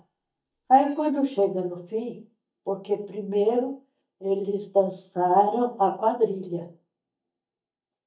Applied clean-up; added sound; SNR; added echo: neural mask model DeepFilterNet 3.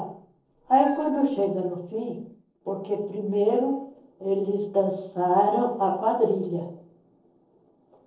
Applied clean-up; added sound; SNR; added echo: neural separator model SepFormer DNS4.